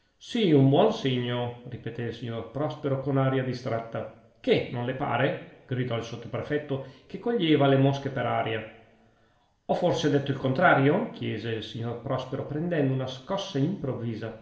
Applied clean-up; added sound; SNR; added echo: none; none; none; reverberation time 1.2 s.